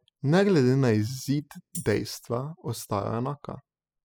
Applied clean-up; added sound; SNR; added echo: classical method spectral subtraction.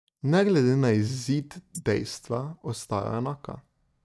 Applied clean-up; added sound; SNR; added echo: neural mask model DeepFilterNet 3.